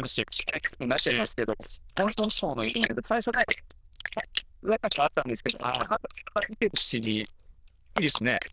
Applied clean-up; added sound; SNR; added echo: neural diffusion model UNIVERSE++.